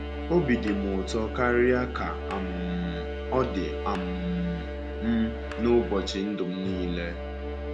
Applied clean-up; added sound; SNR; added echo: none; Musical instrument + Bowed string instrument; 5 dB; none.